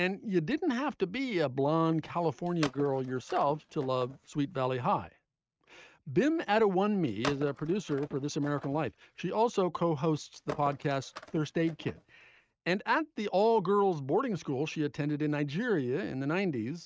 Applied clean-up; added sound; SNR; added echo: neural mask model RNNoise.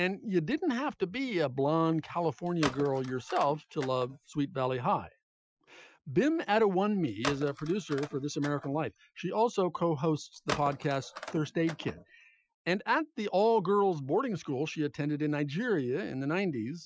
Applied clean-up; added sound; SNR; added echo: classical method Wiener filter.